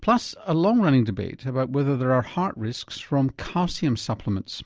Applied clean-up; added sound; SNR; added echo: none; none; none; none.